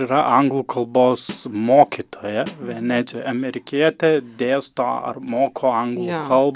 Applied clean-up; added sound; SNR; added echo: none; Snare drum; 17 dB; none.